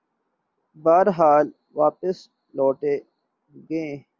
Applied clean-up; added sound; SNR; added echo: none; none; none; none.